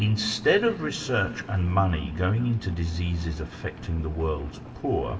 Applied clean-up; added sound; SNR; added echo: none; Engine; 16 dB; reverberation time 1.1 s.